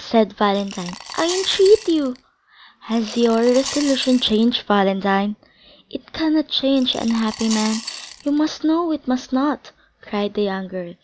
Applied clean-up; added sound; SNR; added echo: none; Coin (dropping) / Glass; 14 dB; none.